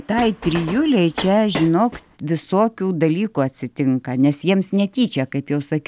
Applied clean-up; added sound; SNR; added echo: none; Train; 12 dB; none.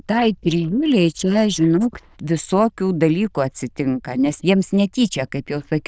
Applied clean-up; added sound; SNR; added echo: neural diffusion model UNIVERSE++.